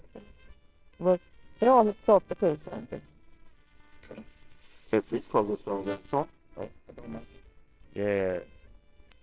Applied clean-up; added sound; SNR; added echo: neural separator model SepFormer WHAMR!.